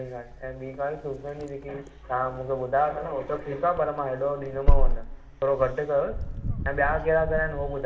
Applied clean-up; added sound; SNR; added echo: none; Wind; -1 dB; reverberation time 2.6 s.